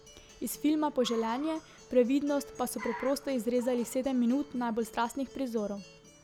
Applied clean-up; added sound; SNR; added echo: none; Acoustic guitar + Car; 18 dB; none.